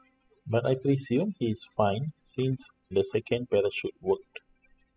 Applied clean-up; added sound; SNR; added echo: classical method spectral subtraction.